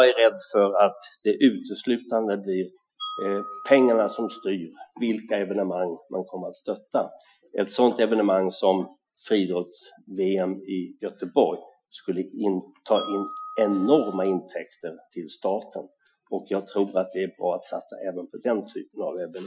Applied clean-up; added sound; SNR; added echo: classical method Wiener filter.